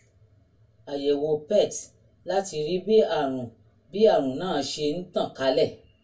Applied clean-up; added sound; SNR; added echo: none; none; none; reverberation time 0.2 s.